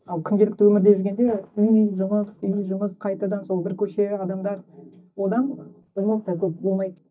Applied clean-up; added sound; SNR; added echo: neural mask model DeepFilterNet 3.